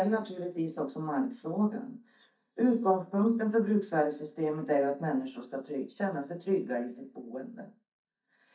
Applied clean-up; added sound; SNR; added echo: neural mask model DeepFilterNet 3.